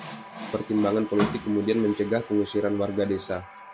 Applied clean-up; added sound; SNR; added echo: none; Water tap, faucet; 11 dB; none.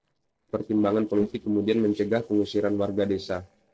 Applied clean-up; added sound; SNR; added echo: neural separator model SepFormer DNS4.